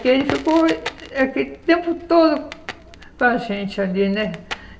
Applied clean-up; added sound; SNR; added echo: none; Crackle; 16 dB; reverberation time 0.9 s.